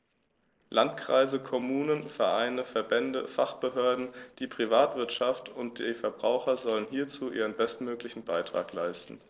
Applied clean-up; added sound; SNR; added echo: neural separator model SepFormer DNS4.